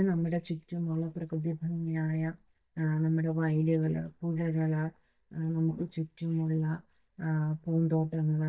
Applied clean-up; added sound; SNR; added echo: neural mask model DeepFilterNet 3.